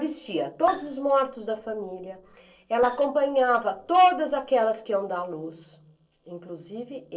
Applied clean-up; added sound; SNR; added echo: neural separator model SepFormer DNS4.